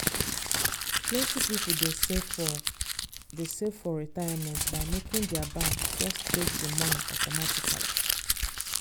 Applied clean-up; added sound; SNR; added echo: none; Crumpling, crinkling; -5 dB; none.